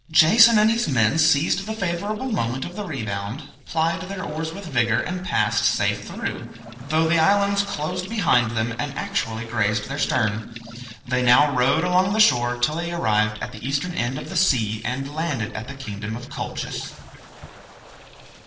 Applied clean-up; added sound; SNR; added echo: neural separator model SepFormer DNS4.